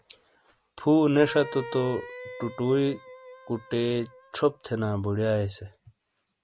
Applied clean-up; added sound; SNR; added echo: none; Wind instrument, woodwind instrument; 15 dB; none.